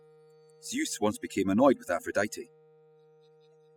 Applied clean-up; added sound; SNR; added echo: classical method spectral subtraction.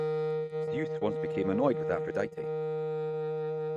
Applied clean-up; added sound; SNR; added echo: neural mask model RNNoise.